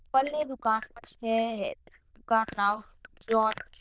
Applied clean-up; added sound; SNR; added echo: neural diffusion model UNIVERSE++.